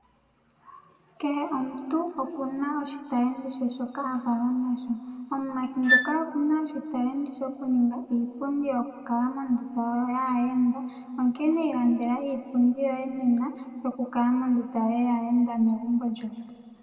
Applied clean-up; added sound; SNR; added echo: none; Wind instrument, woodwind instrument; 0 dB; reverberation time 1.9 s.